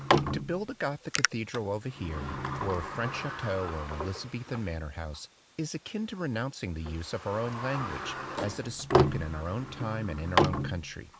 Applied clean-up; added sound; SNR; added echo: none; Sliding door; -1 dB; none.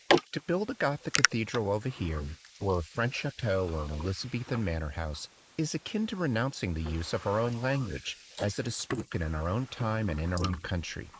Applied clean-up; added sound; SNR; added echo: neural mask model Resemble Enhance denoiser.